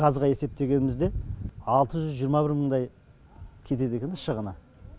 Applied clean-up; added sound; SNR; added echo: none; none; none; none.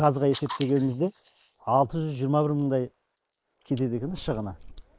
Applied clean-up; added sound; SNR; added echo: neural mask model Resemble Enhance denoiser.